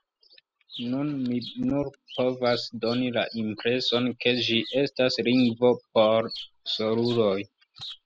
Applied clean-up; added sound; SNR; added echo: classical method spectral subtraction.